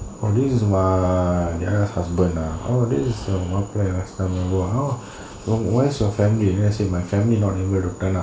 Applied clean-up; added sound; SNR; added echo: none; none; none; none.